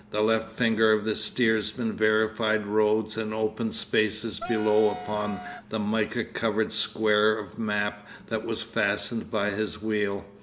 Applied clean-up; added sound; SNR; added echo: none; Wind instrument, woodwind instrument; 11 dB; none.